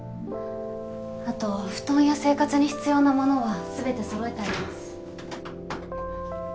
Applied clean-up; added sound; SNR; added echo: none; none; none; none.